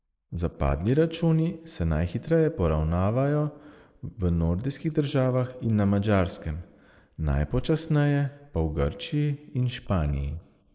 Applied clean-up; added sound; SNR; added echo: neural mask model Resemble Enhance denoiser.